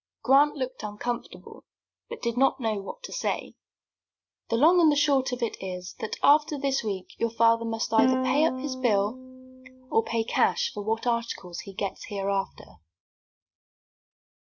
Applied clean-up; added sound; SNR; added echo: neural mask model RNNoise.